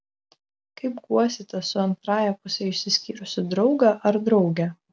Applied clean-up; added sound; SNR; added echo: none; none; none; none.